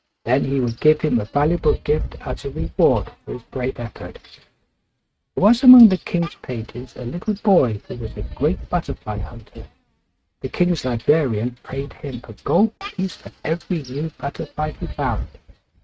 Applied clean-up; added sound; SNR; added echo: neural mask model RNNoise.